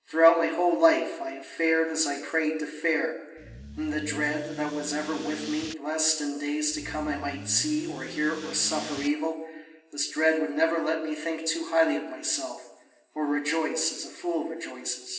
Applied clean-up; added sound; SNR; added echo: none; Accelerating, revving, vroom / Car; 14 dB; reverberation time 0.9 s.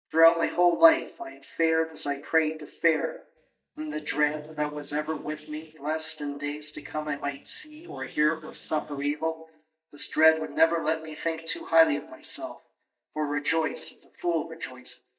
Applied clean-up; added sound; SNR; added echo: neural mask model DeepFilterNet 3.